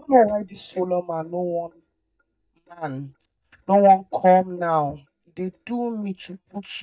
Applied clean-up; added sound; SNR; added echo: neural mask model DeepFilterNet 3.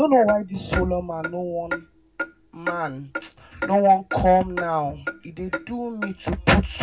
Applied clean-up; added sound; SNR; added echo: none; Clock; 11 dB; reverberation time 0.3 s.